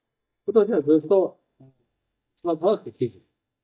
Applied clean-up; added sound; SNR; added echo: neural mask model DeepFilterNet 3.